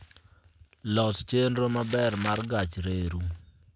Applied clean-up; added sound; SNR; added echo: none; Crumpling, crinkling; 13 dB; none.